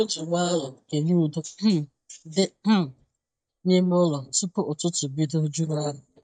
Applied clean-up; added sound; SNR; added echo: neural mask model DeepFilterNet 3.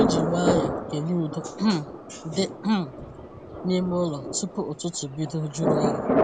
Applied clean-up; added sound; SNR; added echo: none; Thunder; 1 dB; none.